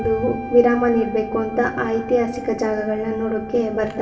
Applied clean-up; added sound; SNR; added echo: none; Wind instrument, woodwind instrument; 14 dB; reverberation time 2.8 s.